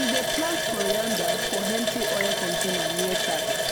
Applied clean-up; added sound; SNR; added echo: none; Water tap, faucet; -5 dB; none.